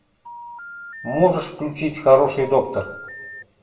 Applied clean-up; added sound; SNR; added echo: none; Telephone; 16 dB; reverberation time 0.6 s.